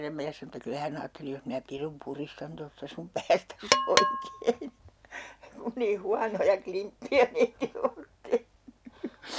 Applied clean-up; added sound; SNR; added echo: none; Percussion; -2 dB; none.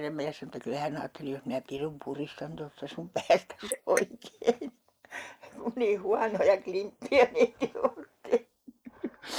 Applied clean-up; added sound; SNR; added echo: neural mask model Resemble Enhance denoiser.